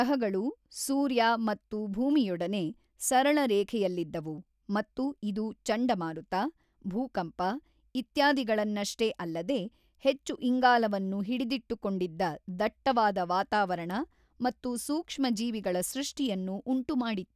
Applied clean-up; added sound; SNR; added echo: none; none; none; none.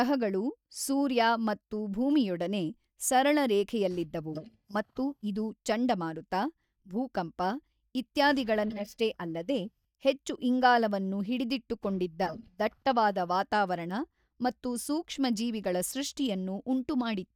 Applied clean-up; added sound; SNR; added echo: neural mask model DeepFilterNet 3.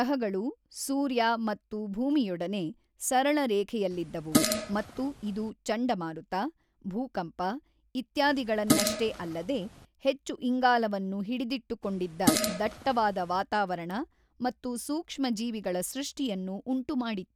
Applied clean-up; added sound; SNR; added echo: none; Fart; 1 dB; none.